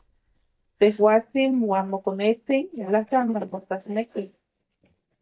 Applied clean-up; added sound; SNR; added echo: neural mask model DeepFilterNet 3.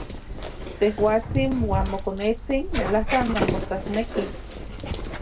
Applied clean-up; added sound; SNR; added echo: none; Dog; 3 dB; reverberation time 0.1 s.